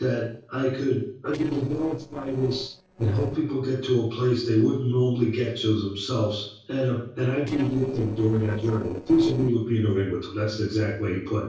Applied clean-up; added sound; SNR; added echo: neural separator model SepFormer DNS4.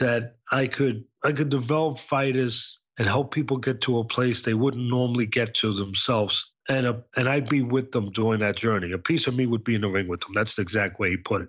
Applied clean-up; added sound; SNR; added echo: none; none; none; none.